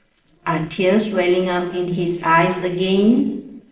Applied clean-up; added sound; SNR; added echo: neural separator model SepFormer DNS4.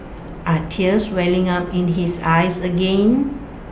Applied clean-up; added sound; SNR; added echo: none; none; none; none.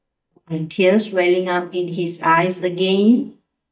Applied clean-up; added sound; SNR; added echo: neural mask model DeepFilterNet 3.